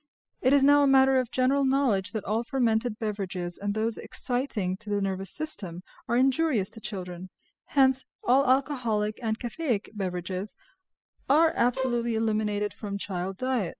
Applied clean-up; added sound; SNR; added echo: classical method spectral subtraction.